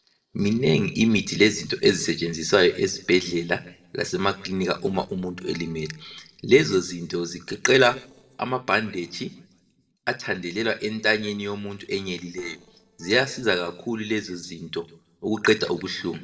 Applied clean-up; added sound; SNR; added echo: neural separator model SepFormer DNS4.